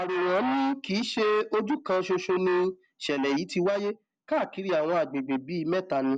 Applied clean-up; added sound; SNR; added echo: none; none; none; none.